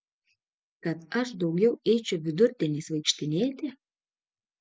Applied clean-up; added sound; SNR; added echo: none; none; none; none.